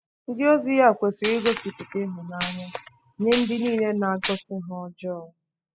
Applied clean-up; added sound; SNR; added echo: classical method spectral subtraction.